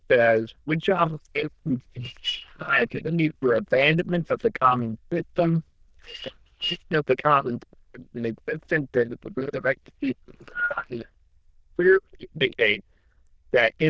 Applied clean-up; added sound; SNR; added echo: neural diffusion model UNIVERSE++.